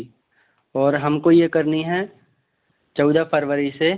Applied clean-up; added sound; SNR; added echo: none; none; none; none.